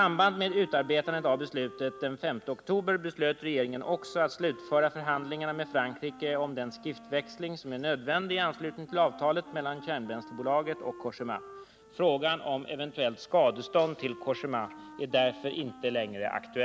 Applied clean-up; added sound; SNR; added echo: none; Wind instrument, woodwind instrument; 19 dB; none.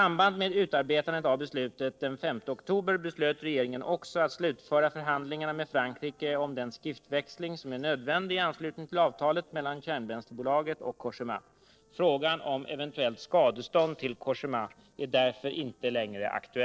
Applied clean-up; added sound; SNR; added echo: neural separator model SepFormer DNS4.